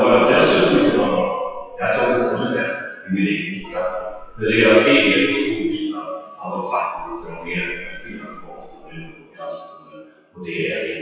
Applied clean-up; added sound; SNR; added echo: classical method WPE with log-MMSE.